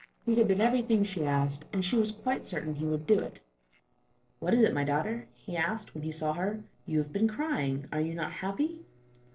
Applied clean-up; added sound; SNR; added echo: neural separator model SepFormer DNS4.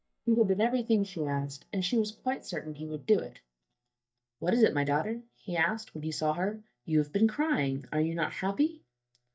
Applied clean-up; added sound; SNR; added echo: neural mask model DeepFilterNet 3.